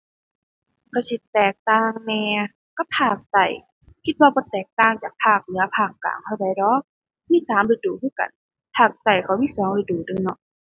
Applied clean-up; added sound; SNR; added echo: none; none; none; none.